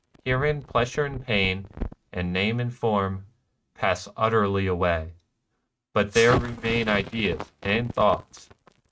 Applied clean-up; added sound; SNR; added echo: neural mask model RNNoise.